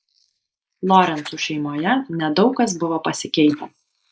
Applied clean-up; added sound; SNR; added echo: neural mask model Resemble Enhance denoiser.